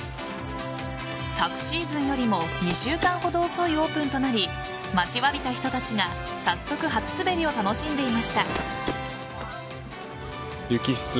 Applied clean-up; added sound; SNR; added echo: none; Telephone; 13 dB; none.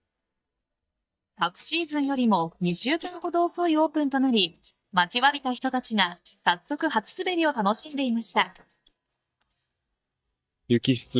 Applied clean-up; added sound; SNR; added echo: neural mask model DeepFilterNet 3.